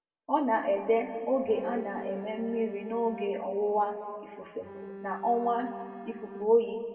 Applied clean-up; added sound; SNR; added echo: none; Bowed string instrument; 14 dB; reverberation time 2.0 s.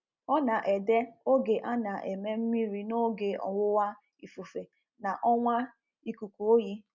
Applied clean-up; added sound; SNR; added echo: none; none; none; none.